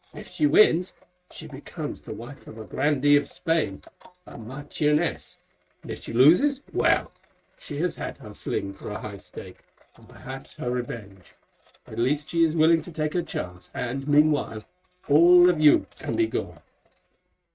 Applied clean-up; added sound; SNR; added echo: neural mask model RNNoise.